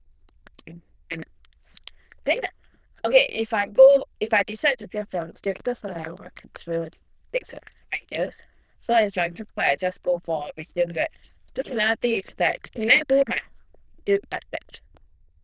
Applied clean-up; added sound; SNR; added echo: neural diffusion model UNIVERSE++.